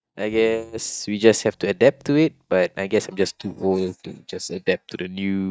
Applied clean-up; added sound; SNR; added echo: neural mask model DeepFilterNet 3.